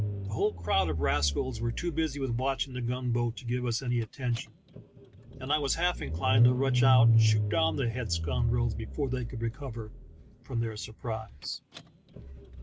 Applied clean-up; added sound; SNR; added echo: none; Engine starting / Car; 1 dB; none.